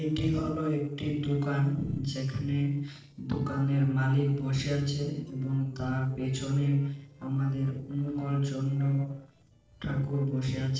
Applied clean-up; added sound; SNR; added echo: neural separator model SepFormer DNS4.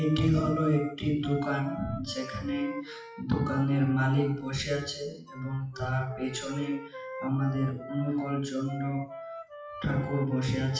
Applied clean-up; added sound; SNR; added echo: classical method WPE with log-MMSE.